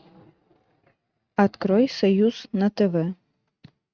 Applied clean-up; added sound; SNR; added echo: neural mask model RNNoise.